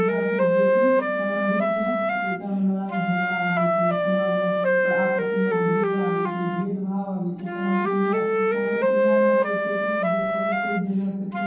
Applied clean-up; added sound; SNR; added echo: none; Wind instrument, woodwind instrument; -4 dB; reverberation time 0.8 s.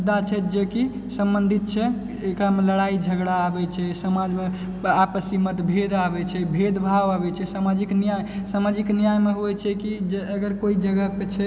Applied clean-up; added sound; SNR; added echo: none; none; none; none.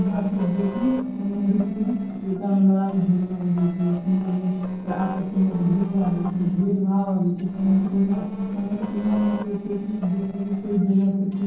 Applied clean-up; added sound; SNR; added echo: neural separator model SepFormer DNS4.